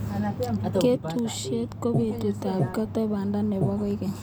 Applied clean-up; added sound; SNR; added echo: none; Breathing; 2 dB; none.